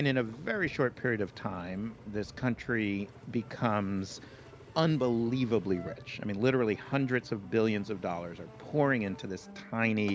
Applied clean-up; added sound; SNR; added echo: none; Engine; 18 dB; none.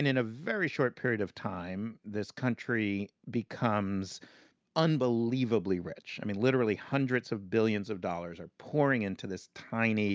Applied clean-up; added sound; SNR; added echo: none; none; none; none.